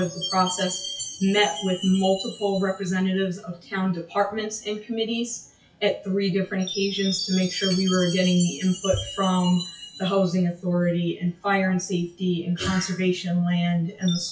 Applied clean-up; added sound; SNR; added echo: classical method WPE with log-MMSE.